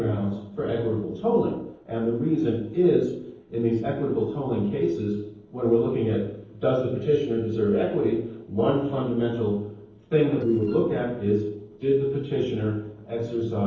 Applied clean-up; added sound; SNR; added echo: neural separator model SepFormer DNS4.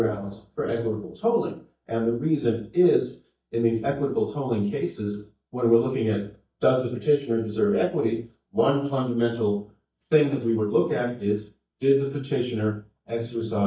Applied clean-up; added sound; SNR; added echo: neural mask model DeepFilterNet 3.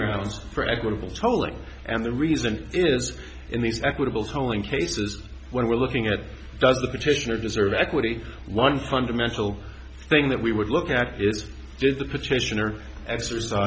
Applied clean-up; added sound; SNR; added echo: none; none; none; none.